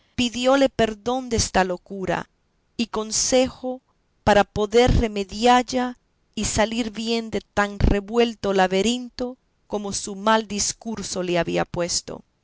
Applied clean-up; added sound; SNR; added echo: none; none; none; none.